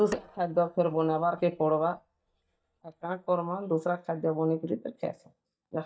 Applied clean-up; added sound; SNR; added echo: neural mask model DeepFilterNet 3.